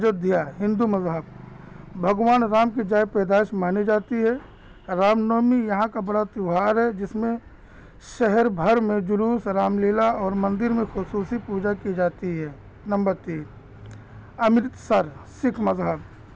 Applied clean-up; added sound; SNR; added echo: none; none; none; none.